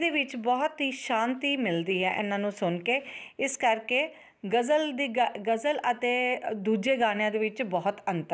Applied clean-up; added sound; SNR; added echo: none; none; none; none.